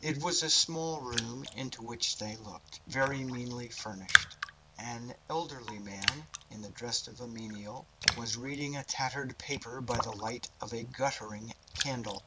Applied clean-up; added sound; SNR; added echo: none; Raindrop; 2 dB; none.